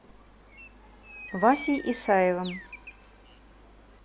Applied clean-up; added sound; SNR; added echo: none; Bird; 15 dB; none.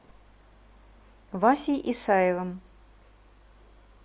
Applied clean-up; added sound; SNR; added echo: none; none; none; none.